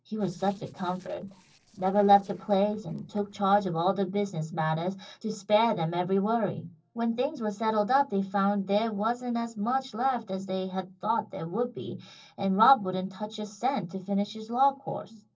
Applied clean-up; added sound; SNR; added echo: neural separator model SepFormer DNS4.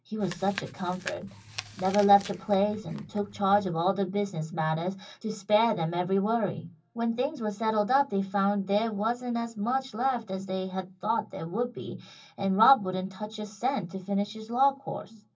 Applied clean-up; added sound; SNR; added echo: none; Chewing, mastication; 15 dB; reverberation time 0.4 s.